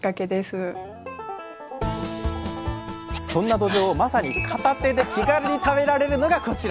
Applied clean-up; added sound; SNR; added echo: none; Scratching (performance technique); 15 dB; none.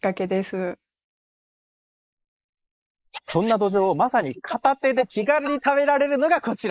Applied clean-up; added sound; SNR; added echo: neural mask model Resemble Enhance denoiser.